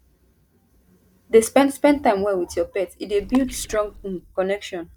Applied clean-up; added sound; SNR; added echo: neural mask model DeepFilterNet 3.